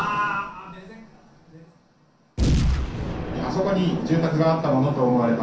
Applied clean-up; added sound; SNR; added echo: none; Boom; 5 dB; reverberation time 0.6 s.